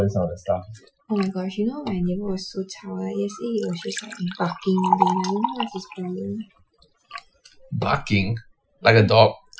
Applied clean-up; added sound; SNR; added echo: classical method Wiener filter.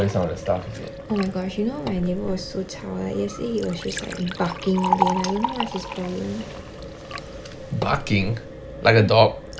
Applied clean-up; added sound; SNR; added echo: none; Liquid; 8 dB; none.